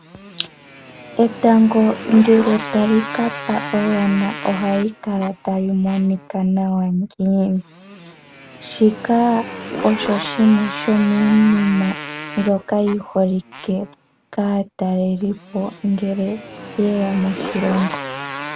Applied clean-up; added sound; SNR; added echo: none; Motorcycle; 12 dB; none.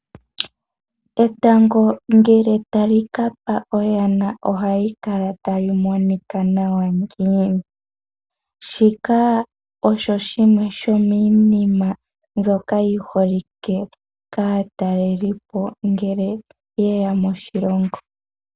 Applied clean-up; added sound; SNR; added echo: none; none; none; none.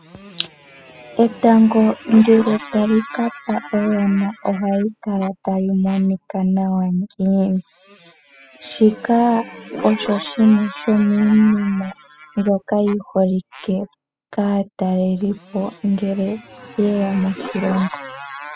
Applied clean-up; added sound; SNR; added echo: classical method spectral subtraction.